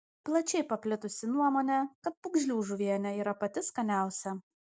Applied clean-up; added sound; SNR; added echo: none; none; none; none.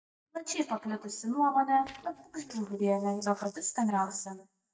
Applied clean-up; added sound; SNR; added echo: neural mask model DeepFilterNet 3.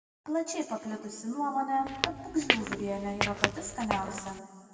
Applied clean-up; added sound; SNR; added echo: none; Squeak / Walk, footsteps; 0 dB; reverberation time 2.0 s.